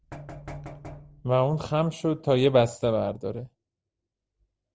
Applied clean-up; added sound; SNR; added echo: neural separator model SepFormer DNS4.